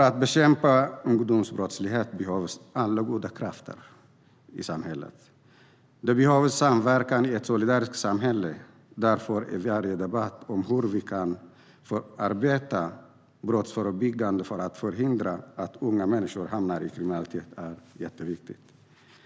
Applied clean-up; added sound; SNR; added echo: none; none; none; none.